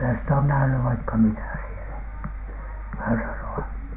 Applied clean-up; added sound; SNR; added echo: none; Ocean; 15 dB; none.